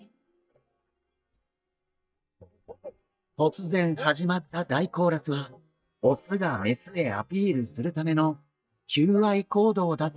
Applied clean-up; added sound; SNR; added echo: neural mask model DeepFilterNet 3.